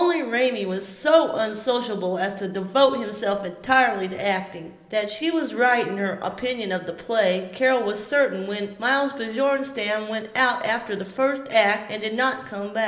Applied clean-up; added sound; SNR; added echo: none; none; none; reverberation time 0.8 s.